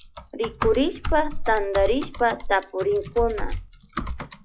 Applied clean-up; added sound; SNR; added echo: classical method log-MMSE.